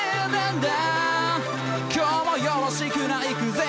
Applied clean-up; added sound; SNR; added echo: none; none; none; none.